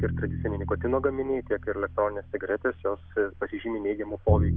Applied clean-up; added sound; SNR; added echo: none; Bowed string instrument; 3 dB; none.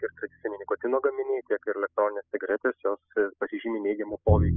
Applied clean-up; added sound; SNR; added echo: classical method spectral subtraction.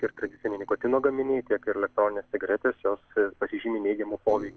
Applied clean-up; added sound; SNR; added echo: neural separator model SepFormer DNS4.